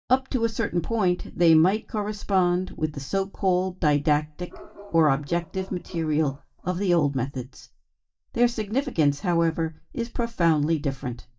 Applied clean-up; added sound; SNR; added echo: neural mask model DeepFilterNet 3.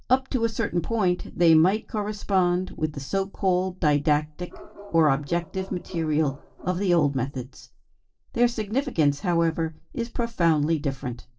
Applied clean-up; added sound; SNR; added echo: neural separator model SepFormer DNS4.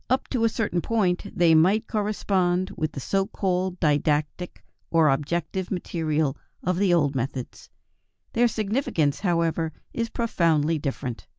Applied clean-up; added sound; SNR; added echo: none; none; none; none.